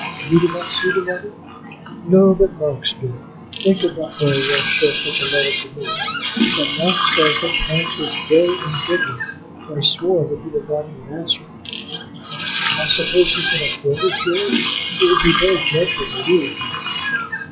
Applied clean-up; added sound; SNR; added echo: classical method log-MMSE.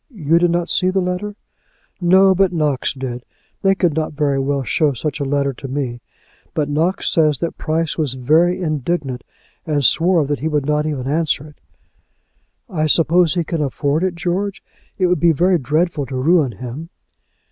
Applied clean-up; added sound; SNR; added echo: none; none; none; none.